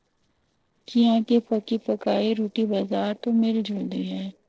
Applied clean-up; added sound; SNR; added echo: neural separator model SepFormer DNS4.